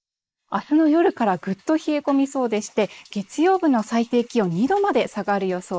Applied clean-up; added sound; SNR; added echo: neural mask model Resemble Enhance denoiser.